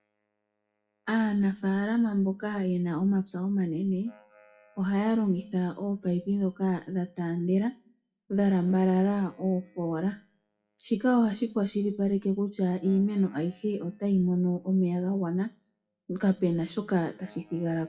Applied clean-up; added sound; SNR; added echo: classical method WPE with log-MMSE.